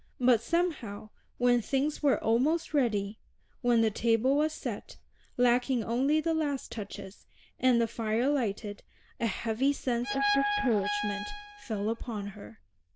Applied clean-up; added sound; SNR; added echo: neural diffusion model UNIVERSE++.